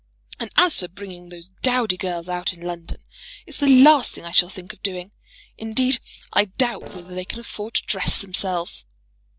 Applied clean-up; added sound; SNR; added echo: neural separator model SepFormer DNS4.